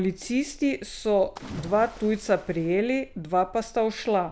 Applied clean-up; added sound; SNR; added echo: none; Splash, splatter; 19 dB; none.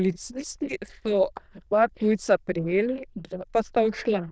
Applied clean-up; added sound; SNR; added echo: neural diffusion model UNIVERSE++.